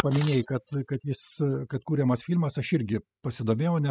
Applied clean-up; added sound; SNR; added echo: classical method spectral subtraction.